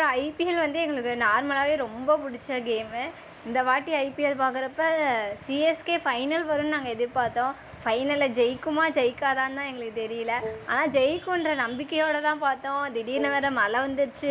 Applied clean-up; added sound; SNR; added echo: none; Wind instrument, woodwind instrument; 11 dB; none.